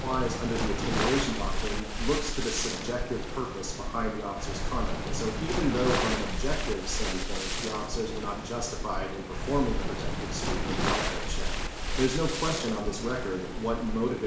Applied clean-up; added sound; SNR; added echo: none; Waves, surf; -1 dB; reverberation time 0.7 s.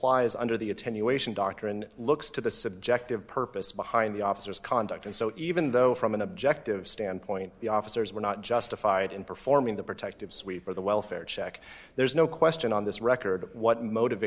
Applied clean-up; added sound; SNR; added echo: none; none; none; none.